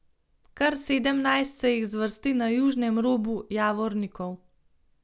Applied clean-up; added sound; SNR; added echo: none; none; none; none.